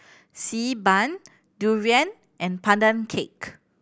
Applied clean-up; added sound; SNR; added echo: none; none; none; none.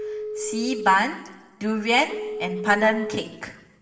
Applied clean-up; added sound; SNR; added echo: none; Telephone; 9 dB; reverberation time 1.1 s.